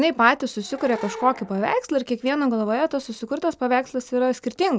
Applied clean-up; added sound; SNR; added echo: none; Animal / Brass instrument; 18 dB; none.